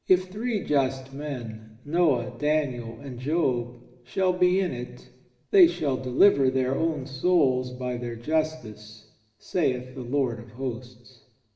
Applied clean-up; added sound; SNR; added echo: none; none; none; reverberation time 0.9 s.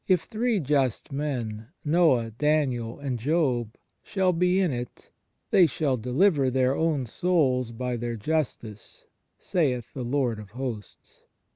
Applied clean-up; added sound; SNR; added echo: none; none; none; none.